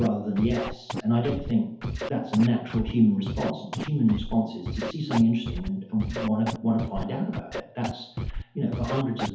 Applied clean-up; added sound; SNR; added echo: none; Scratching (performance technique); 8 dB; reverberation time 2.2 s.